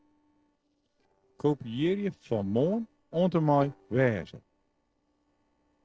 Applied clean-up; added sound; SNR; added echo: neural separator model SepFormer DNS4.